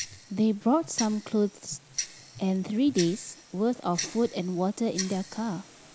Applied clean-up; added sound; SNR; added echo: none; Tick-tock; 12 dB; none.